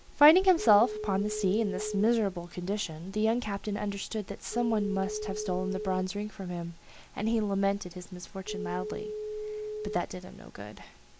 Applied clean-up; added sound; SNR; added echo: none; Telephone; 10 dB; none.